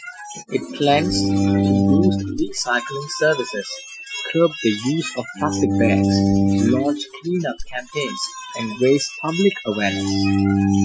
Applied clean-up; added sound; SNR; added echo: classical method Wiener filter.